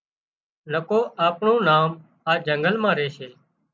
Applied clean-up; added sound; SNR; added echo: none; none; none; none.